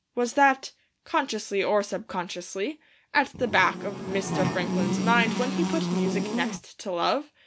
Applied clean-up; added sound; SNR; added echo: none; Buzz; 1 dB; none.